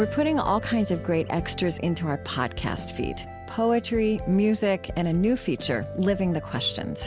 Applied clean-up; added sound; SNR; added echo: none; none; none; none.